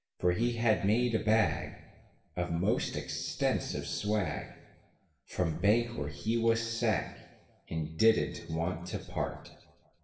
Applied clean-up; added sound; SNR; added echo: none; none; none; reverberation time 1.0 s.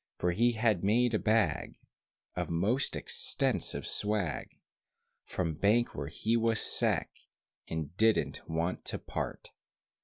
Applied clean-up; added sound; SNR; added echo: none; none; none; none.